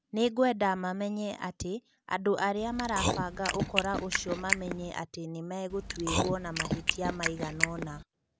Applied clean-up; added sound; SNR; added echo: none; Chewing, mastication; 0 dB; none.